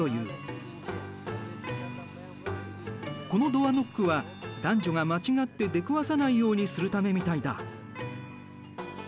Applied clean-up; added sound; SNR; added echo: none; none; none; none.